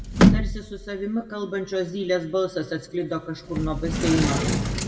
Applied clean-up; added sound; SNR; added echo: none; Sliding door; -3 dB; reverberation time 1.1 s.